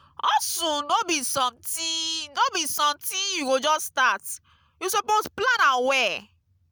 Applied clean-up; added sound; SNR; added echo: none; none; none; none.